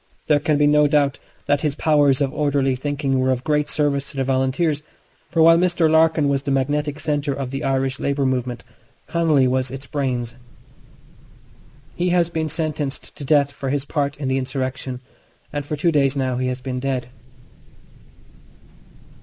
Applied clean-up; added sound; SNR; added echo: neural mask model Resemble Enhance denoiser.